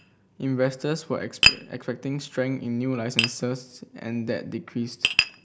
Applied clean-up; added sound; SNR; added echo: none; Tap; 0 dB; none.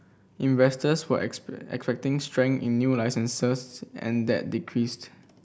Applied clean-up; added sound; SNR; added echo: none; none; none; none.